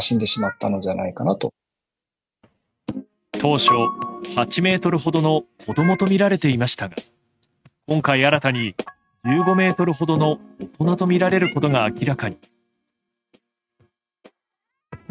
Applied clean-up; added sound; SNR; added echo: neural mask model RNNoise.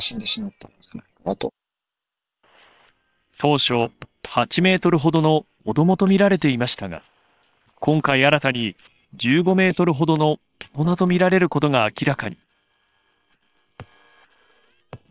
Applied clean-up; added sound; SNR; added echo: neural separator model SepFormer WHAM!.